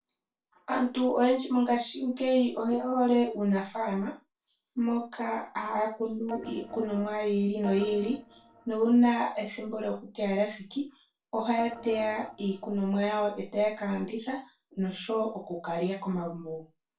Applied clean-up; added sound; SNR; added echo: neural separator model SepFormer DNS4.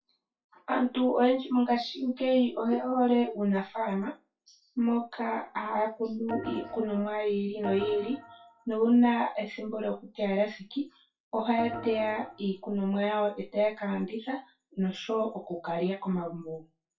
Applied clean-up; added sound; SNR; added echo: classical method WPE with log-MMSE.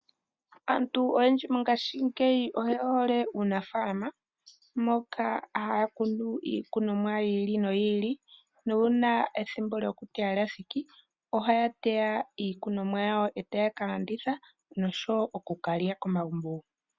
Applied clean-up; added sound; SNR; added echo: none; none; none; none.